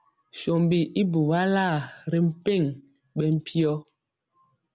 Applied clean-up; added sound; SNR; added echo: none; none; none; none.